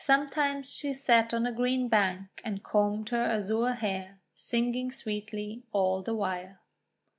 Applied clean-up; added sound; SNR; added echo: none; none; none; none.